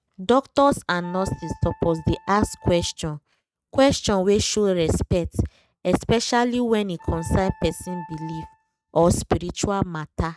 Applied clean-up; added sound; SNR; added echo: neural mask model RNNoise.